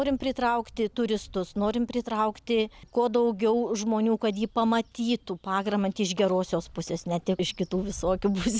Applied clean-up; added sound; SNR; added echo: none; none; none; none.